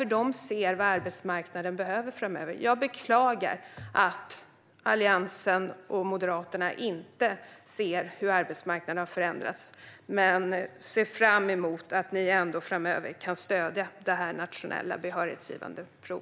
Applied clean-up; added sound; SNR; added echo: none; none; none; none.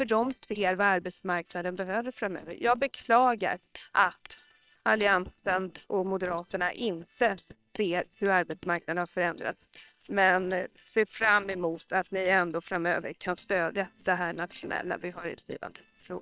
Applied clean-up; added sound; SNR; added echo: neural separator model SepFormer WHAM!.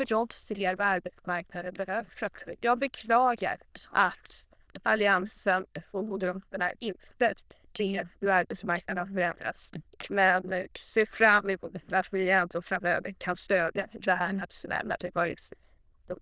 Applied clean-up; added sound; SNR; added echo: neural diffusion model UNIVERSE++.